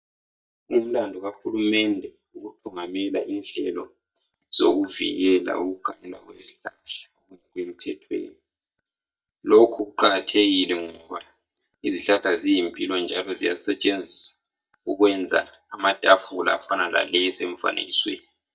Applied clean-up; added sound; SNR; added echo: neural mask model DeepFilterNet 3.